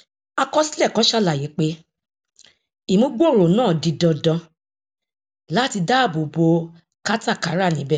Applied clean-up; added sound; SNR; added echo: none; none; none; none.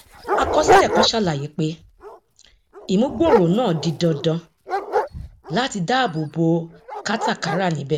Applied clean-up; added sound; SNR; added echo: none; Dog; 3 dB; none.